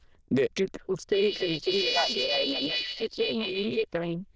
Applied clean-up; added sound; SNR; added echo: neural diffusion model UNIVERSE++.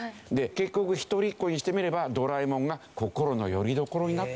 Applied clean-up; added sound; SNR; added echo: none; none; none; none.